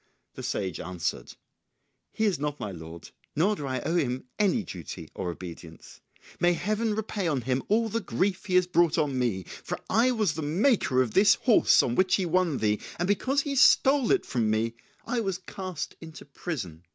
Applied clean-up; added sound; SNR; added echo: none; none; none; none.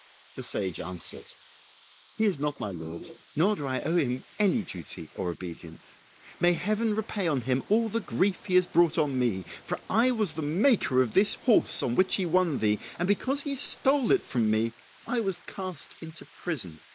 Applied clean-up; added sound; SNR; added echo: neural mask model Resemble Enhance denoiser.